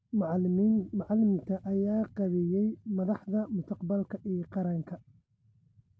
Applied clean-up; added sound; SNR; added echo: none; none; none; none.